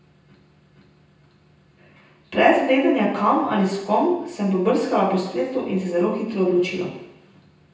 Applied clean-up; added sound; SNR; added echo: none; none; none; reverberation time 0.9 s.